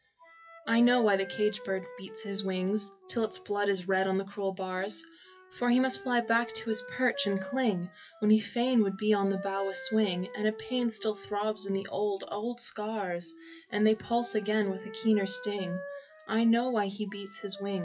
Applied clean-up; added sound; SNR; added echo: classical method WPE with log-MMSE.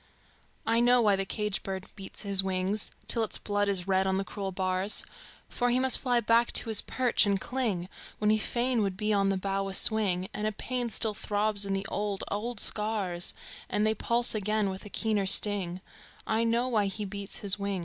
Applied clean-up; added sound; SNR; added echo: none; none; none; none.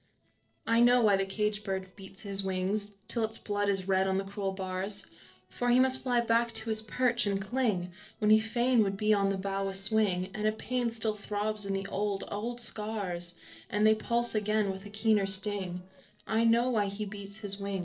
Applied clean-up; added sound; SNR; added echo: neural separator model SepFormer DNS4.